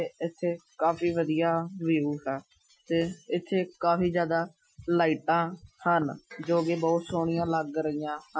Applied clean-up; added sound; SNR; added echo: classical method Wiener filter.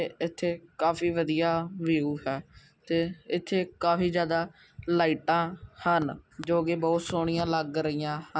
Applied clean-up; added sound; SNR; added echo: none; none; none; none.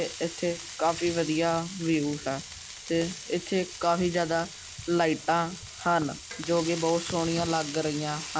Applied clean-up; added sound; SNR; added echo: none; Frying (food); 12 dB; none.